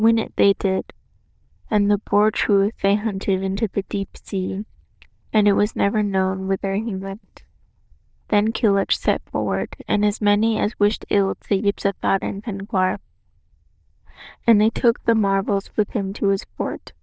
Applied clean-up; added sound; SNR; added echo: neural diffusion model UNIVERSE++.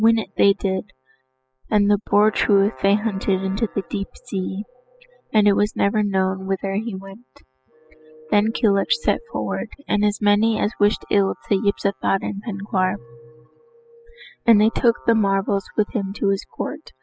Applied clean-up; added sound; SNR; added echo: classical method spectral subtraction.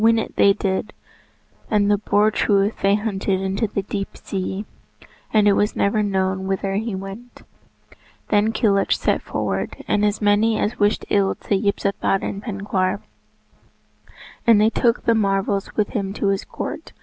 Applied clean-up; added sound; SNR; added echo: none; none; none; none.